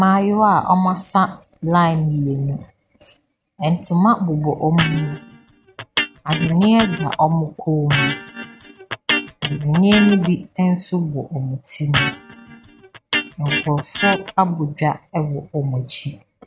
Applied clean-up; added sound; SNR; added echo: neural mask model RNNoise.